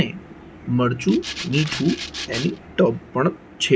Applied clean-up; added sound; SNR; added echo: none; Rattle (instrument); 10 dB; none.